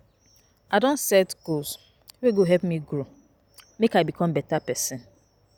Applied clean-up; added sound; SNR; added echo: none; none; none; none.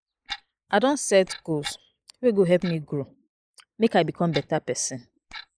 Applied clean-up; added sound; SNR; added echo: neural mask model Resemble Enhance denoiser.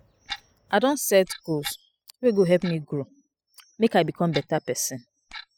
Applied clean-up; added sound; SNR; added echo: classical method spectral subtraction.